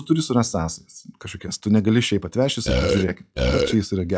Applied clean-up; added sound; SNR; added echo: classical method log-MMSE.